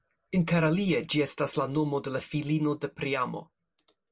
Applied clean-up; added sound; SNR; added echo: none; none; none; none.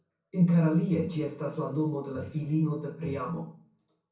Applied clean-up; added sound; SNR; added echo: none; Breathing; 18 dB; reverberation time 0.6 s.